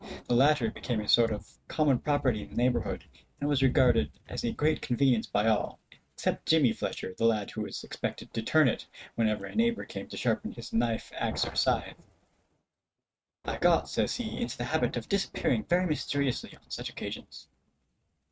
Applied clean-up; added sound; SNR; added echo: neural mask model RNNoise.